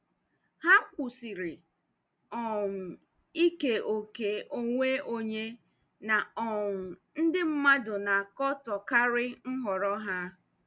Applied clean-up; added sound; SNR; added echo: none; none; none; none.